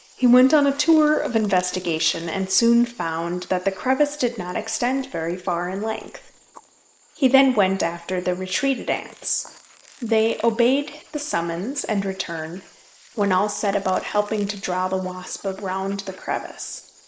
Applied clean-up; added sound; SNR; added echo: neural mask model Resemble Enhance denoiser.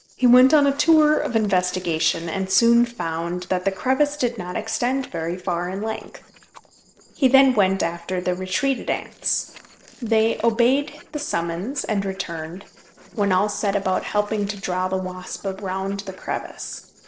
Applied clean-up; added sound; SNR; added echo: neural separator model SepFormer DNS4.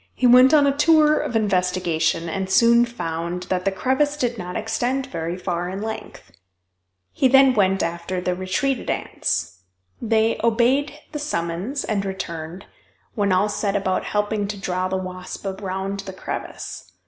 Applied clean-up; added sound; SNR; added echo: none; none; none; none.